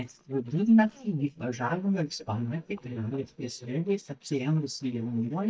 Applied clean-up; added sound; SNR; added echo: neural mask model DeepFilterNet 3.